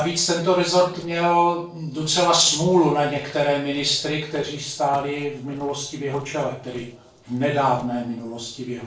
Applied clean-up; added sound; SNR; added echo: neural separator model SepFormer DNS4.